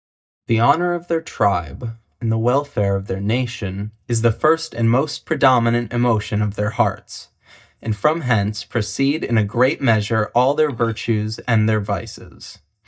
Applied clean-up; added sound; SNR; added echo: neural mask model DeepFilterNet 3.